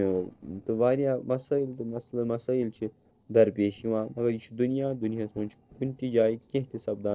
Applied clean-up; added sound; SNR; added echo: neural separator model SepFormer DNS4.